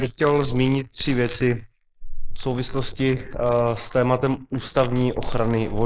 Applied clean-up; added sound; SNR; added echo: neural mask model Resemble Enhance denoiser.